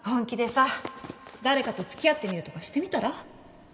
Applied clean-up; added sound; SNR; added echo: none; Run; 16 dB; none.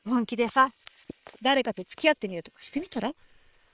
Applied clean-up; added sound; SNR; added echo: neural separator model SepFormer WHAM!.